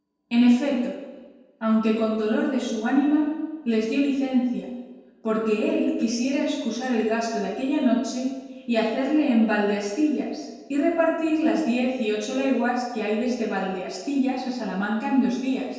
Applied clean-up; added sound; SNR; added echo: none; none; none; reverberation time 1.2 s.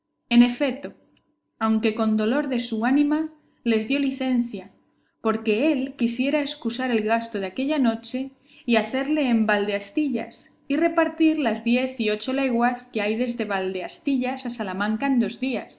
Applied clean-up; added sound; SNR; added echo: none; none; none; none.